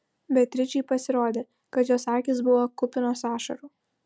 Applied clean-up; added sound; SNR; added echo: none; none; none; none.